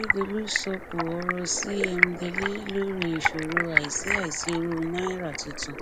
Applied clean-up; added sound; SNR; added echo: none; Stream; 0 dB; none.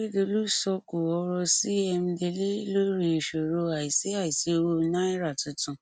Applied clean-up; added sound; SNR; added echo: none; none; none; none.